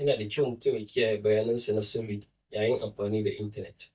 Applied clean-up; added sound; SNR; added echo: neural mask model DeepFilterNet 3.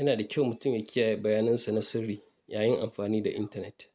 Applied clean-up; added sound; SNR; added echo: none; none; none; none.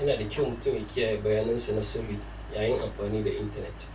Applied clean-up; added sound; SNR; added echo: none; Mechanical fan; 11 dB; reverberation time 0.2 s.